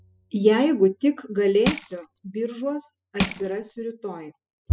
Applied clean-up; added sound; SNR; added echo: classical method spectral subtraction.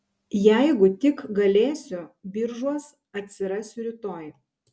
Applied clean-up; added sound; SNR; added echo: none; none; none; none.